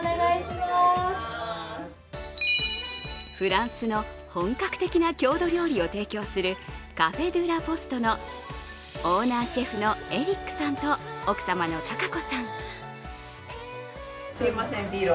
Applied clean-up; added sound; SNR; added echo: none; none; none; none.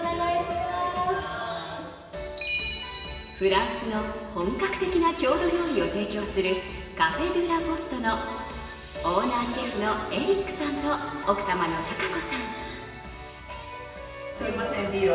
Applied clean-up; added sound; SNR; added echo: none; none; none; reverberation time 1.6 s.